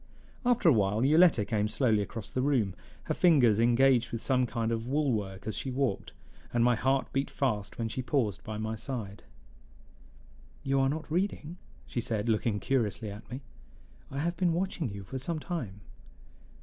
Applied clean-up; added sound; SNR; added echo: none; none; none; none.